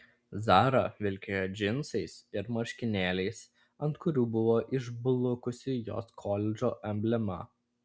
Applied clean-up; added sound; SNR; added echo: none; none; none; none.